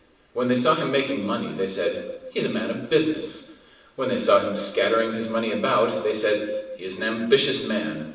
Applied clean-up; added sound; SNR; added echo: none; none; none; reverberation time 1.0 s.